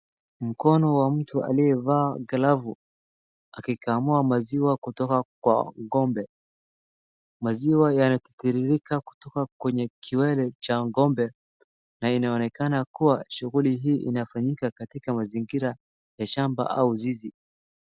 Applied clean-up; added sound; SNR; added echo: none; none; none; none.